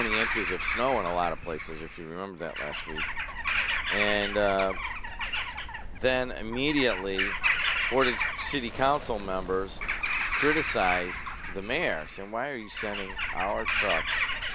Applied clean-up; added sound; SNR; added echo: none; Bird vocalization, bird call, bird song / Crow; 1 dB; none.